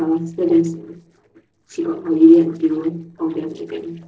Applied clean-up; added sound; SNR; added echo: neural separator model SepFormer DNS4.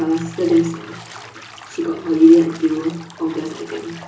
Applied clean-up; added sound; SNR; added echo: none; Bathtub (filling or washing); 20 dB; reverberation time 0.8 s.